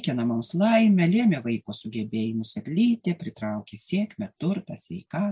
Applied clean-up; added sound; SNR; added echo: none; none; none; none.